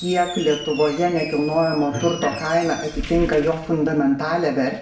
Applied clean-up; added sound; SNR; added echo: none; Squeak; 14 dB; reverberation time 0.6 s.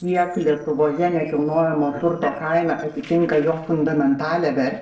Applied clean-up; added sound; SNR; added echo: neural separator model SepFormer DNS4.